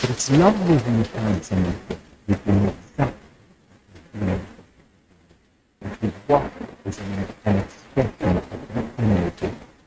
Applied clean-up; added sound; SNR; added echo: neural mask model RNNoise.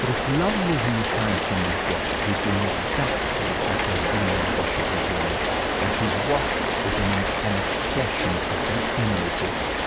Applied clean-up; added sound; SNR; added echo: none; Rain; -4 dB; none.